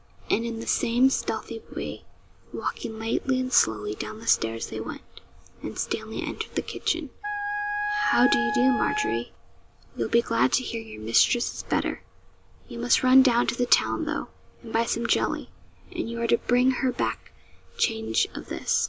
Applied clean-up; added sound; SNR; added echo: none; Wind instrument, woodwind instrument; 2 dB; none.